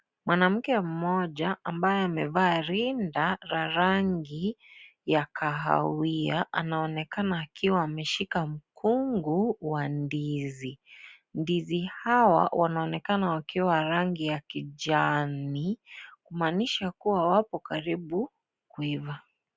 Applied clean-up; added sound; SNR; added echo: none; none; none; none.